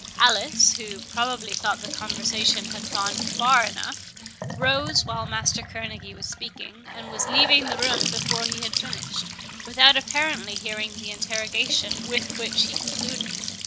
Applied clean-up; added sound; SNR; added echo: none; Trickle, dribble / Bathtub (filling or washing) / Sink (filling or washing) / Gurgling / Splash, splatter; 5 dB; none.